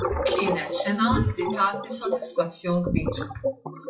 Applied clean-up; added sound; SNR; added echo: classical method WPE with log-MMSE.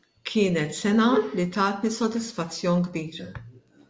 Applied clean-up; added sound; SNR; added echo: none; none; none; none.